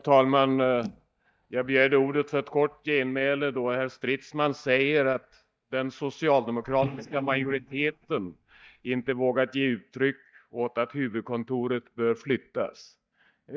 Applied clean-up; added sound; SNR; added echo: neural mask model DeepFilterNet 3.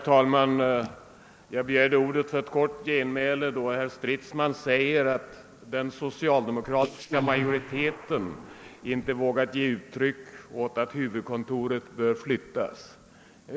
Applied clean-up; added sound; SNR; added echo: neural mask model Resemble Enhance denoiser.